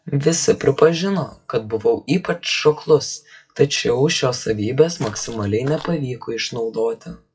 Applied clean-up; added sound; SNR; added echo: classical method WPE with log-MMSE.